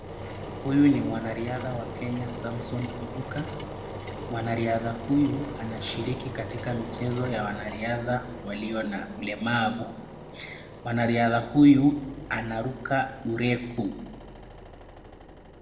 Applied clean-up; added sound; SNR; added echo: none; Engine; 11 dB; reverberation time 0.9 s.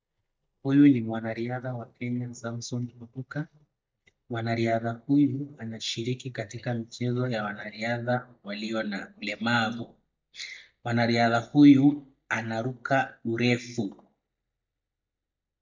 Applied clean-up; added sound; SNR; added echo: neural mask model DeepFilterNet 3.